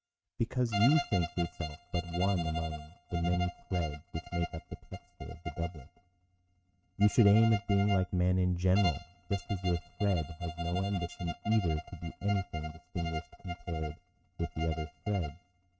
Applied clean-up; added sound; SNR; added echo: neural mask model RNNoise.